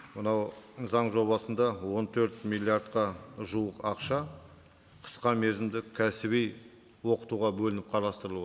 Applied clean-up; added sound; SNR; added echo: none; none; none; none.